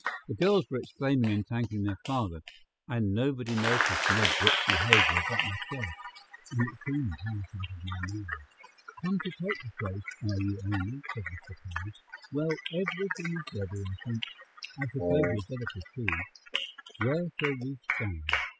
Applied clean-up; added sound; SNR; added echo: classical method spectral subtraction.